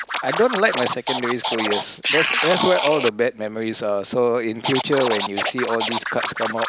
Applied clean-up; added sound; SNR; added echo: none; Scratching (performance technique); 3 dB; none.